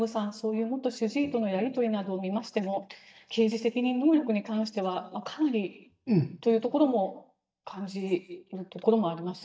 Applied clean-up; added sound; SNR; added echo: neural mask model DeepFilterNet 3.